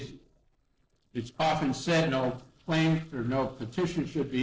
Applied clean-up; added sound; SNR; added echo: neural separator model SepFormer DNS4.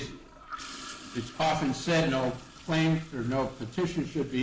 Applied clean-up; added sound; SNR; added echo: none; Toilet flush / Gurgling; 17 dB; none.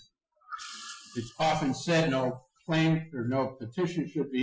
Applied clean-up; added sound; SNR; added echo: classical method Wiener filter.